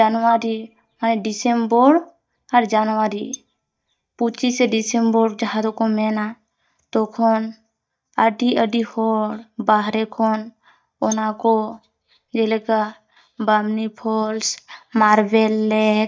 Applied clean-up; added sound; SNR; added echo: neural mask model DeepFilterNet 3.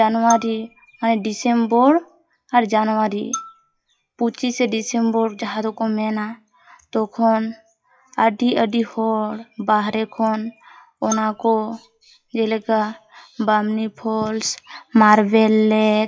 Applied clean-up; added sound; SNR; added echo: classical method WPE with log-MMSE.